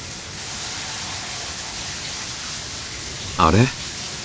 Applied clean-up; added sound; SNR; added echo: none; none; none; none.